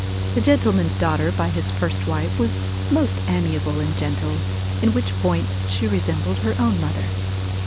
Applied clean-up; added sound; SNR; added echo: none; Mechanical fan; -1 dB; none.